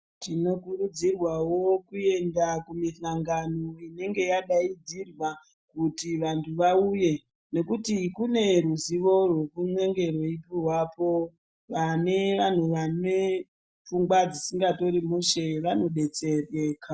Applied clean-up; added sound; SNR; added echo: none; none; none; none.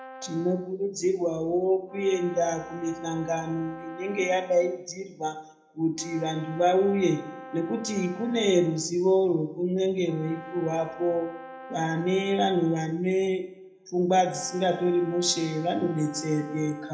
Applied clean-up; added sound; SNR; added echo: none; Brass instrument; 17 dB; reverberation time 0.7 s.